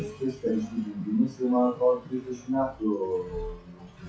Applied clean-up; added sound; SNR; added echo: classical method WPE with log-MMSE.